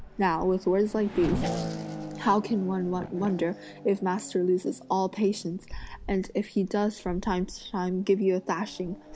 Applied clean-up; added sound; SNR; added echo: none; Race car, auto racing / Accelerating, revving, vroom; 11 dB; none.